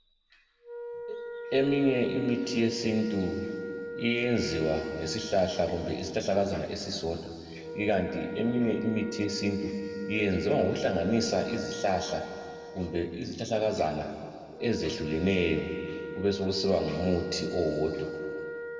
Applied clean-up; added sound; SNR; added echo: none; Wind instrument, woodwind instrument; 10 dB; reverberation time 2.1 s.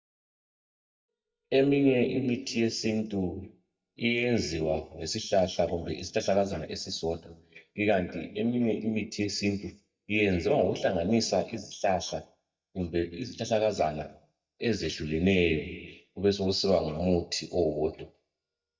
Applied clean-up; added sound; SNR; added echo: neural mask model DeepFilterNet 3.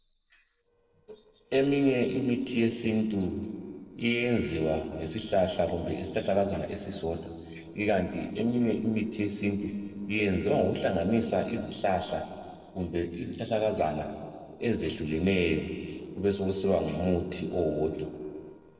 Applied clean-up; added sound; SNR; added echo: neural separator model SepFormer DNS4.